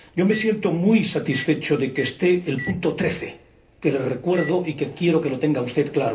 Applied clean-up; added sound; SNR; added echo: none; Microwave oven; 18 dB; reverberation time 0.3 s.